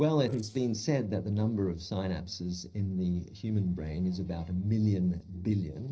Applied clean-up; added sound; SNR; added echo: neural separator model SepFormer DNS4.